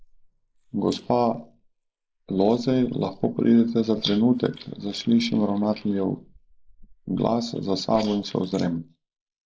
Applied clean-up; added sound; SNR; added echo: neural mask model Resemble Enhance denoiser.